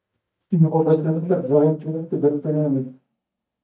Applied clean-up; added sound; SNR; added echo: neural mask model DeepFilterNet 3.